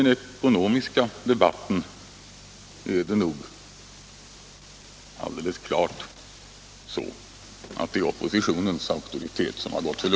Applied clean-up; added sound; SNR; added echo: none; none; none; none.